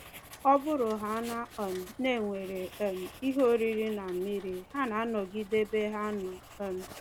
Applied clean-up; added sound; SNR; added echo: none; Writing + Rain; 18 dB; none.